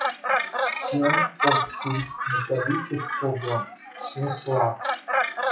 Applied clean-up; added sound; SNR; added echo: classical method WPE with log-MMSE.